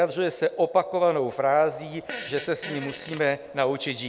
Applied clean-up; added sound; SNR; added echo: none; Fart; 13 dB; none.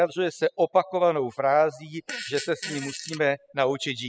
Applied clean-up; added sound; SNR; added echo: classical method spectral subtraction.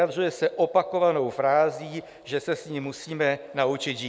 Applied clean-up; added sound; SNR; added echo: none; none; none; none.